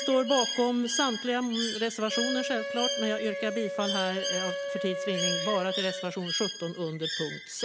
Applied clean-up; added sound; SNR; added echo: none; Bird + Wind instrument, woodwind instrument; 3 dB; none.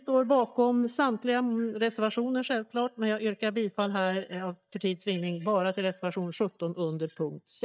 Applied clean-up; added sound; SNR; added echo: neural mask model DeepFilterNet 3.